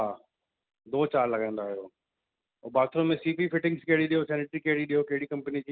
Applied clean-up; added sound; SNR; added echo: none; none; none; none.